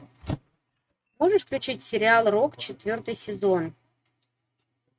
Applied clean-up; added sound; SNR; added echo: neural mask model RNNoise.